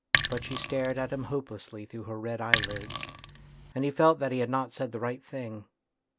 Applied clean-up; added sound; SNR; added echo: none; Sink (filling or washing); -2 dB; none.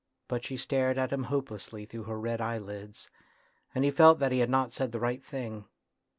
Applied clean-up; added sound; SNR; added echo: none; none; none; none.